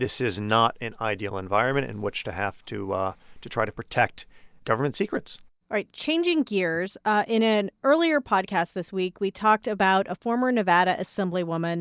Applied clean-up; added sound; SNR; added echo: none; none; none; none.